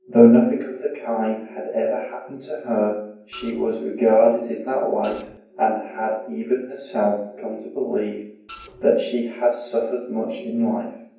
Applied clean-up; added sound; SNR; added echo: none; Printer; 18 dB; reverberation time 0.9 s.